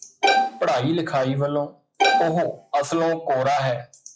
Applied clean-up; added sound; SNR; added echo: classical method log-MMSE.